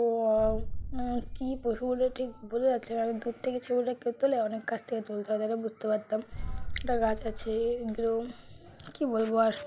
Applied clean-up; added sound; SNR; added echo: none; Boom; 7 dB; none.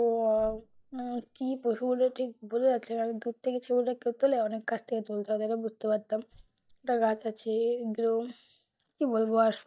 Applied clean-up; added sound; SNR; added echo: neural mask model DeepFilterNet 3.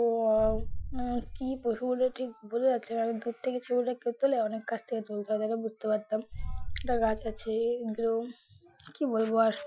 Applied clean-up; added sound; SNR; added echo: classical method Wiener filter.